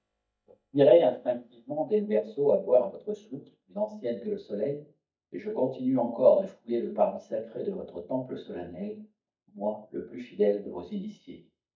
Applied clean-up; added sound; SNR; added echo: neural mask model DeepFilterNet 3.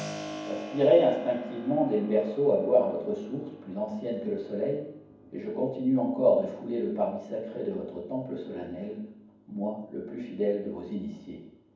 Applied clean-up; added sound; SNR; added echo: none; Keyboard (musical); 18 dB; reverberation time 1.2 s.